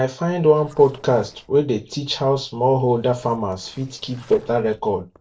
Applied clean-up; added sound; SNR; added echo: neural separator model SepFormer DNS4.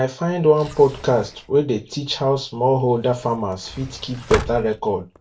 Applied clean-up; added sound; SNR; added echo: none; Sliding door; 14 dB; reverberation time 0.2 s.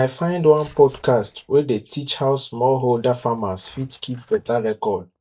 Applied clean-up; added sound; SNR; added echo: neural mask model DeepFilterNet 3.